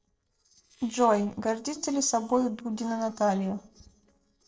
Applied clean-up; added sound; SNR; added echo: neural separator model SepFormer DNS4.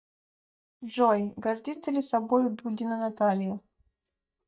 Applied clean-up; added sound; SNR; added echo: neural mask model DeepFilterNet 3.